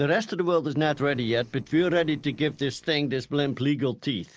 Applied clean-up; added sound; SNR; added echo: neural separator model SepFormer DNS4.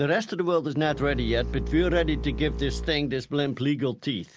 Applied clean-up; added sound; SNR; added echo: none; Bowed string instrument; 7 dB; none.